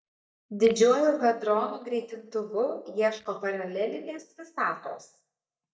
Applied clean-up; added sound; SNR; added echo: neural mask model DeepFilterNet 3.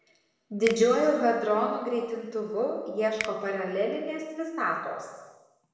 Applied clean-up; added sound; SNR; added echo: none; Finger snapping; 16 dB; reverberation time 1.1 s.